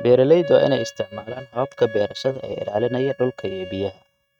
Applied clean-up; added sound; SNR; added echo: neural mask model RNNoise.